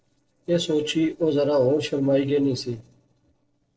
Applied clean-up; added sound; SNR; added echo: neural separator model SepFormer DNS4.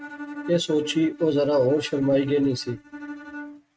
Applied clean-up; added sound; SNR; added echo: neural mask model RNNoise.